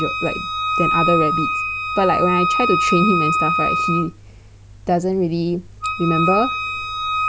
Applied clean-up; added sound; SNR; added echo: none; Wind instrument, woodwind instrument; 0 dB; none.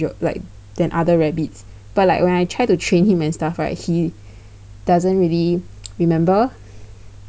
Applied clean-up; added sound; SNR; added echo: none; none; none; none.